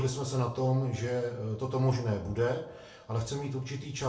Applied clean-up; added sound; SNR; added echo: none; none; none; reverberation time 0.3 s.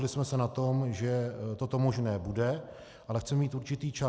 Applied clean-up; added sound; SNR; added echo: none; none; none; none.